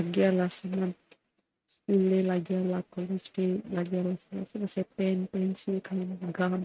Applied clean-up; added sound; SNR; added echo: neural mask model RNNoise.